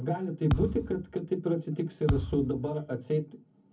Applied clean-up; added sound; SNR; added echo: none; Thump, thud; 5 dB; reverberation time 0.3 s.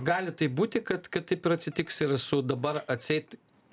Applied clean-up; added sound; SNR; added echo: none; none; none; none.